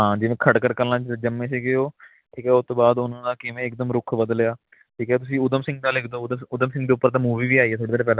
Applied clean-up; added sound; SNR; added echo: none; none; none; none.